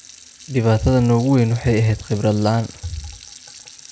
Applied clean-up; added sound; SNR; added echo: none; Sink (filling or washing) / Water tap, faucet; 18 dB; none.